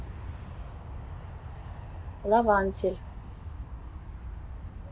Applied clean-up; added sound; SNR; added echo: none; Aircraft; 8 dB; none.